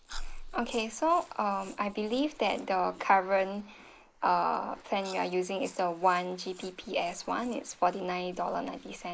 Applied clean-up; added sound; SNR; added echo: neural mask model Resemble Enhance denoiser.